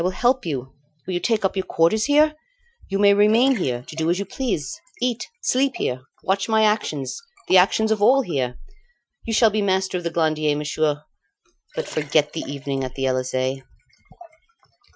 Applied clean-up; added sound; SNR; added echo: classical method Wiener filter.